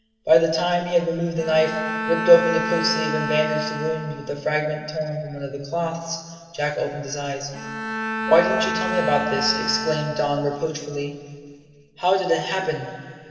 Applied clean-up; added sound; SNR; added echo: none; Bowed string instrument; 7 dB; reverberation time 2.5 s.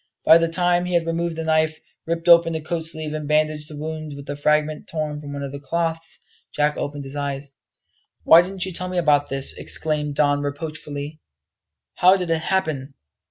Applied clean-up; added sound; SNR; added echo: none; none; none; none.